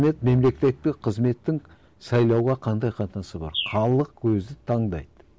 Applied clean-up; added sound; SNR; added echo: none; Bird; 13 dB; none.